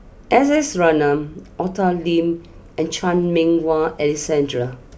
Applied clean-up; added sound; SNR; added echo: none; none; none; none.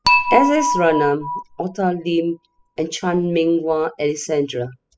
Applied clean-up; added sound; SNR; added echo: classical method spectral subtraction.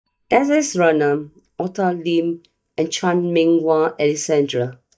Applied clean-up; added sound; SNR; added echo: neural mask model DeepFilterNet 3.